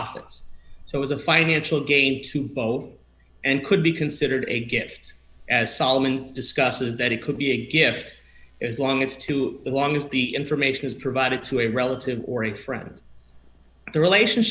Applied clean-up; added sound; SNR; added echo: none; none; none; none.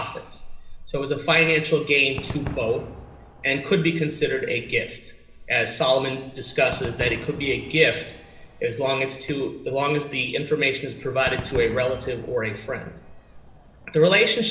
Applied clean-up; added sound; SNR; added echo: none; Crowd / Cheering / Fireworks; 17 dB; reverberation time 1.0 s.